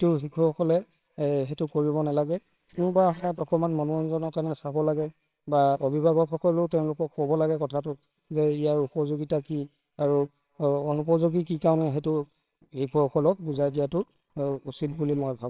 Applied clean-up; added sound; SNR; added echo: neural separator model SepFormer WHAMR!.